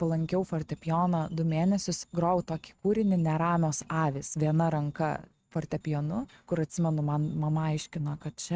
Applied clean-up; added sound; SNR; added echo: neural mask model RNNoise.